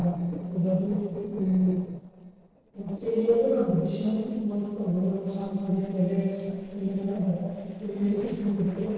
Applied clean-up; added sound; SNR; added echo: neural separator model SepFormer DNS4.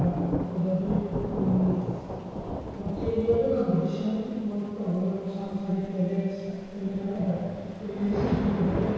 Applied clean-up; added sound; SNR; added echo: none; Thunder / Rain; 6 dB; reverberation time 2.0 s.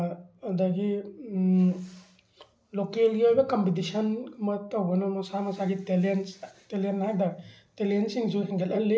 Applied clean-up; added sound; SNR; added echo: none; none; none; none.